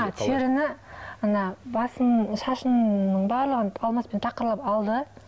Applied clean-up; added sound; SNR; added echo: none; none; none; none.